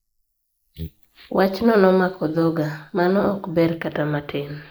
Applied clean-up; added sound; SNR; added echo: neural mask model Resemble Enhance denoiser.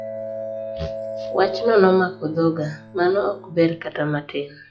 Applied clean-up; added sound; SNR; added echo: classical method log-MMSE.